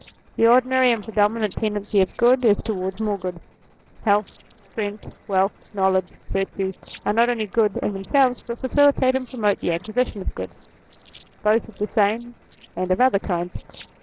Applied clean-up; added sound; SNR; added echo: neural separator model SepFormer DNS4.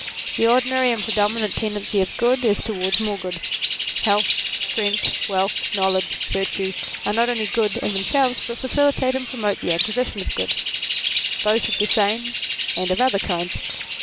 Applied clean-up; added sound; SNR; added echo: none; Bird; 4 dB; none.